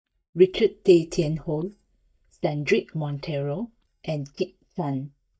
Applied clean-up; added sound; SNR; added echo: neural mask model DeepFilterNet 3.